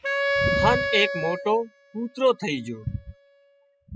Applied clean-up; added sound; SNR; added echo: classical method spectral subtraction.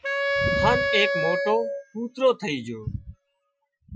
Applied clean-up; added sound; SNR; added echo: classical method Wiener filter.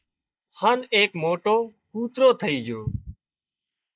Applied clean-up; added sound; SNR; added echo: neural mask model Resemble Enhance denoiser.